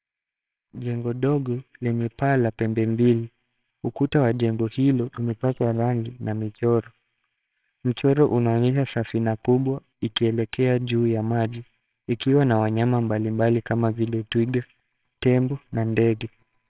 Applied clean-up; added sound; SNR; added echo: neural separator model SepFormer WHAMR!.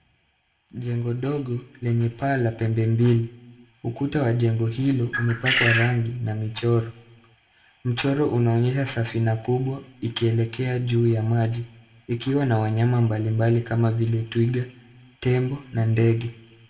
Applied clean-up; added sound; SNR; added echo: none; Bird; 2 dB; reverberation time 0.5 s.